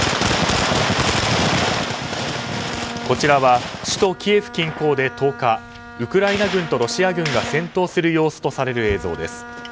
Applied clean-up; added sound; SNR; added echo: none; Bowed string instrument; 16 dB; none.